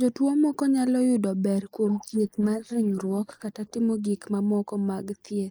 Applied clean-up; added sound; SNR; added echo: neural mask model Resemble Enhance denoiser.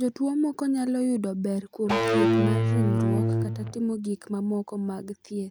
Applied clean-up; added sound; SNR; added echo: none; Electric guitar / Bass guitar; -4 dB; none.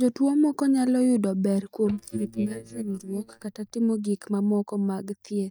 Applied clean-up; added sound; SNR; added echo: neural mask model DeepFilterNet 3.